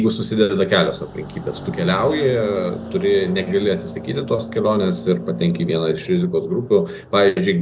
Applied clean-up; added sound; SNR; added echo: none; Car passing by; 15 dB; none.